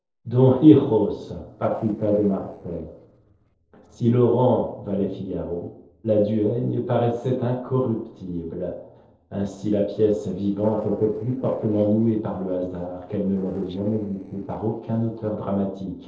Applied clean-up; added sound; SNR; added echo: neural separator model SepFormer DNS4.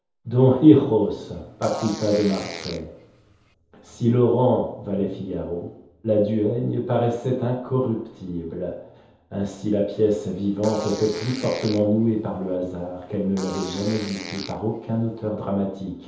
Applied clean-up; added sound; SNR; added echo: none; Fart; 16 dB; reverberation time 0.8 s.